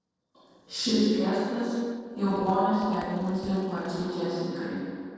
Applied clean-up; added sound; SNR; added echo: neural separator model SepFormer DNS4.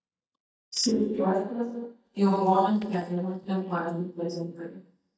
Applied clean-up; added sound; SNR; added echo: neural mask model DeepFilterNet 3.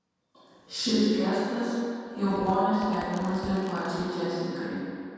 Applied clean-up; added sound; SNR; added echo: none; Tearing; 18 dB; reverberation time 2.1 s.